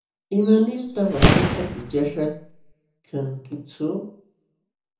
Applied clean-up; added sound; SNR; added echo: none; Boom; -3 dB; reverberation time 1.0 s.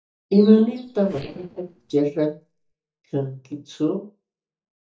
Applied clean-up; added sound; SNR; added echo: neural mask model DeepFilterNet 3.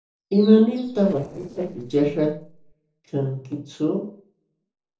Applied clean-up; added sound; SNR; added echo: neural separator model SepFormer DNS4.